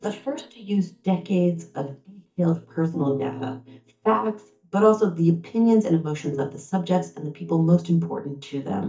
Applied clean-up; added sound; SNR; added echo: neural mask model DeepFilterNet 3.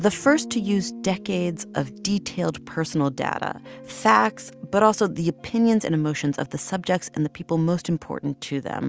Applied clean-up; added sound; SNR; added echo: none; none; none; none.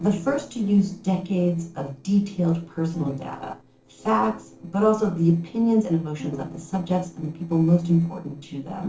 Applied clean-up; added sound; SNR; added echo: neural separator model SepFormer DNS4.